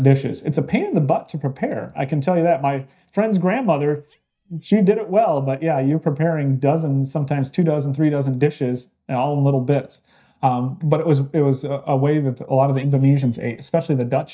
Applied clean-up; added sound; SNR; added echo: neural mask model DeepFilterNet 3.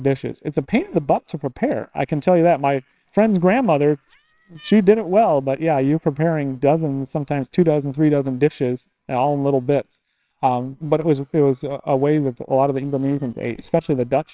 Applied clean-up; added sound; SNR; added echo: neural separator model SepFormer WHAMR!.